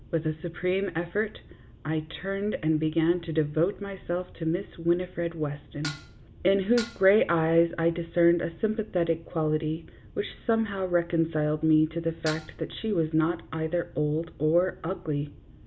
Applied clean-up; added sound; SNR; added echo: none; Dishes, pots, and pans; 15 dB; none.